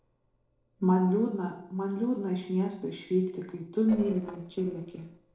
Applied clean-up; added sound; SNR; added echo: neural separator model SepFormer DNS4.